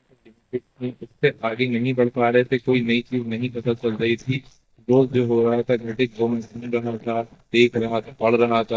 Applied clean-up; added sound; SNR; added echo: neural mask model DeepFilterNet 3.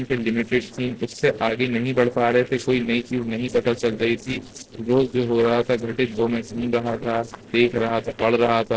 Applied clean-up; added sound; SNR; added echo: neural separator model SepFormer DNS4.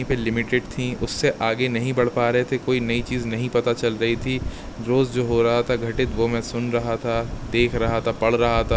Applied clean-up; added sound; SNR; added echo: none; none; none; none.